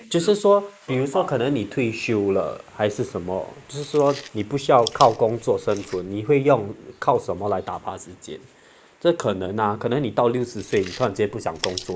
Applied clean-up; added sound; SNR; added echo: neural mask model Resemble Enhance denoiser.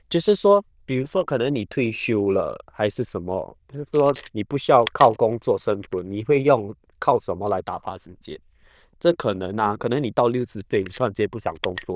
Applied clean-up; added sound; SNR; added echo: neural diffusion model UNIVERSE++.